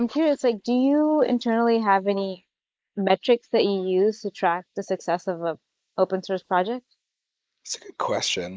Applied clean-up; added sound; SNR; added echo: neural mask model Resemble Enhance denoiser.